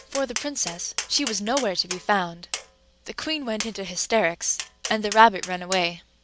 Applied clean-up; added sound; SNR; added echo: none; Tap; 12 dB; none.